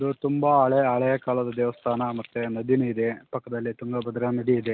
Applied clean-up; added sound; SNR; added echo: none; none; none; none.